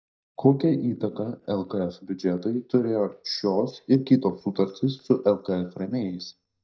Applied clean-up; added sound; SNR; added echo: neural mask model DeepFilterNet 3.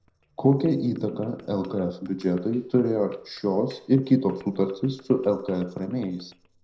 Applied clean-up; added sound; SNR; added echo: neural separator model SepFormer DNS4.